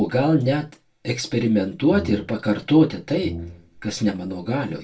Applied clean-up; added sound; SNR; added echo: none; Brass instrument; 13 dB; reverberation time 0.2 s.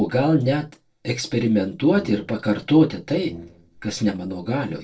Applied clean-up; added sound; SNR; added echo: neural separator model SepFormer DNS4.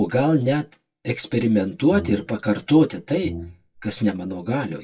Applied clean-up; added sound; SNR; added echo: classical method WPE with log-MMSE.